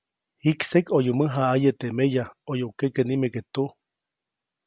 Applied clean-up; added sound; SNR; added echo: none; none; none; none.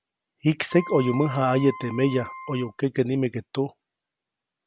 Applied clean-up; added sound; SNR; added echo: none; Wind instrument, woodwind instrument; 13 dB; none.